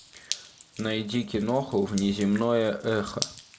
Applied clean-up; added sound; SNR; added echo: none; Drip; 14 dB; none.